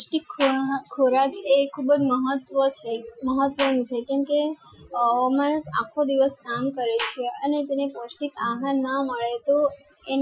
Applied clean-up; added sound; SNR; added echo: classical method Wiener filter.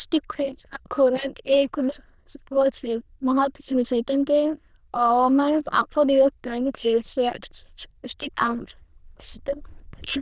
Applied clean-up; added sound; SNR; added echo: neural diffusion model UNIVERSE++.